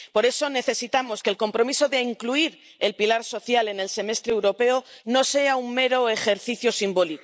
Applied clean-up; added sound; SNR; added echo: neural mask model Resemble Enhance denoiser.